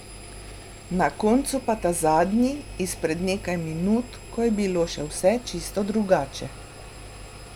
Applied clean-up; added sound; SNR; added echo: none; Engine; 15 dB; none.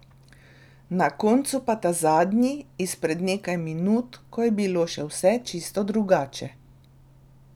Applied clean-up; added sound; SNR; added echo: none; none; none; none.